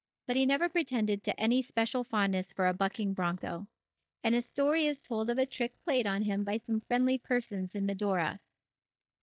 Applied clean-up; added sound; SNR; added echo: neural mask model DeepFilterNet 3.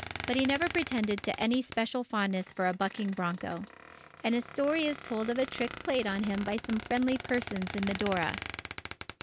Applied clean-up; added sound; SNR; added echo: none; Squeak; 11 dB; none.